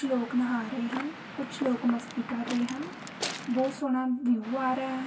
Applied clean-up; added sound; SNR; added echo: none; Waves, surf / Wind; 11 dB; reverberation time 0.1 s.